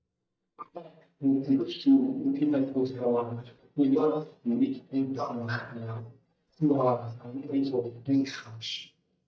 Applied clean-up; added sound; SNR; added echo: neural mask model DeepFilterNet 3.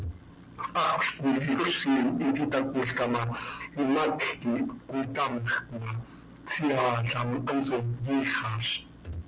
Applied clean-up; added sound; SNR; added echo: none; none; none; none.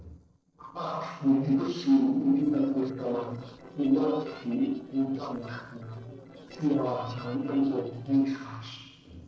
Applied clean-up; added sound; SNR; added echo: neural separator model SepFormer DNS4.